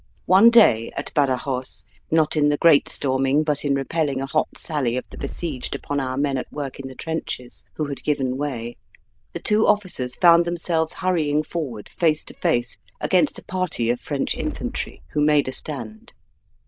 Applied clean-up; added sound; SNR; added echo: neural diffusion model UNIVERSE++.